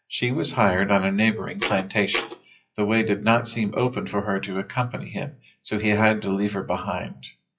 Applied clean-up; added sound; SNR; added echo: classical method WPE with log-MMSE.